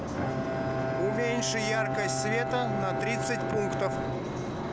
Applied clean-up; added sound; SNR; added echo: none; Bowed string instrument; 1 dB; none.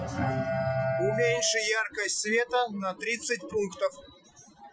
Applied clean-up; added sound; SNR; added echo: classical method Wiener filter.